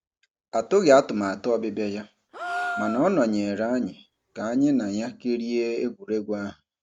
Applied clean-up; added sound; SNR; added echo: none; Gasp; 10 dB; none.